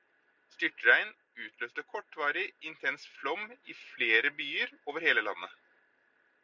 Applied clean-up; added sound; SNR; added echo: none; none; none; none.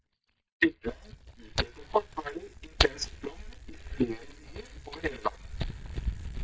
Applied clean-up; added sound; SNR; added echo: neural mask model DeepFilterNet 3.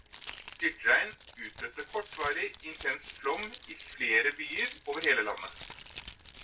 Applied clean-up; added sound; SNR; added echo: none; Keys jangling; 8 dB; reverberation time 0.2 s.